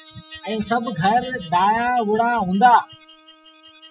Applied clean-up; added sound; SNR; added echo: classical method spectral subtraction.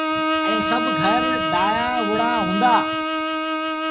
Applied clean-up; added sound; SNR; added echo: none; Bowed string instrument; -2 dB; none.